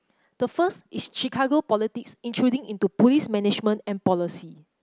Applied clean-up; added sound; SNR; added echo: none; none; none; none.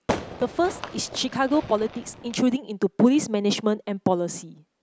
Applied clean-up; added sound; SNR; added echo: none; Fireworks; 10 dB; none.